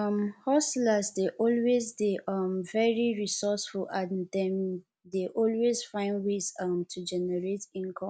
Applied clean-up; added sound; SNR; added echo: none; none; none; none.